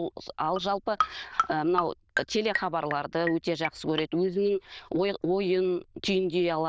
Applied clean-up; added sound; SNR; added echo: neural diffusion model UNIVERSE++.